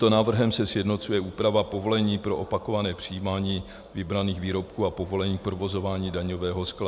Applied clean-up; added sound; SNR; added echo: none; none; none; none.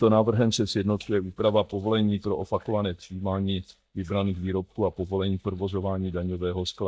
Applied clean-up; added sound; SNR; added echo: neural mask model DeepFilterNet 3.